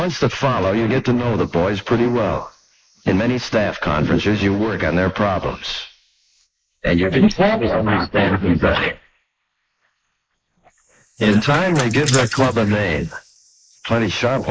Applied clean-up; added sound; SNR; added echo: neural mask model Resemble Enhance denoiser.